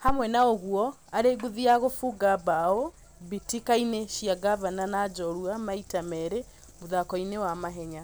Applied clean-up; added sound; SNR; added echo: none; none; none; none.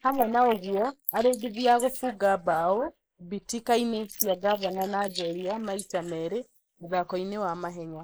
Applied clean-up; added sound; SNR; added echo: neural mask model Resemble Enhance denoiser.